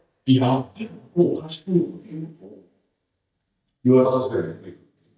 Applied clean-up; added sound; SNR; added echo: neural mask model DeepFilterNet 3.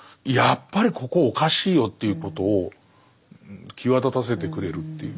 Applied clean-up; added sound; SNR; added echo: none; none; none; none.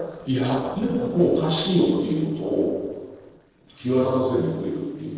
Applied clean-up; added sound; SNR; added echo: neural separator model SepFormer DNS4.